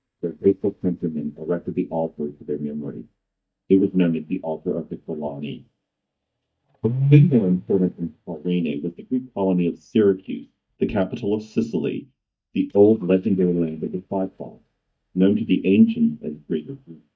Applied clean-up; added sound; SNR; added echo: neural mask model DeepFilterNet 3.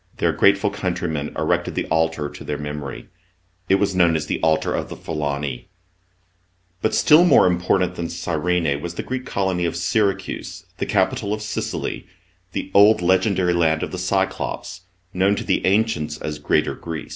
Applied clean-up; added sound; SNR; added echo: none; none; none; none.